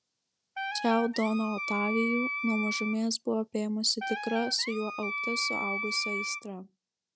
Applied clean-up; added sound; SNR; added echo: none; Wind instrument, woodwind instrument; 3 dB; none.